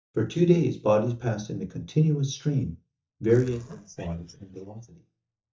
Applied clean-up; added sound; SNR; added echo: neural mask model DeepFilterNet 3.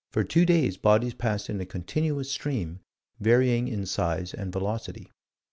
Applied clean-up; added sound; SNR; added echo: none; none; none; none.